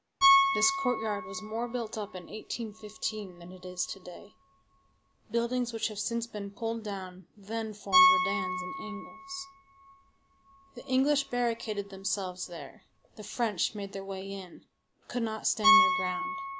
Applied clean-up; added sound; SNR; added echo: none; Piano; -1 dB; none.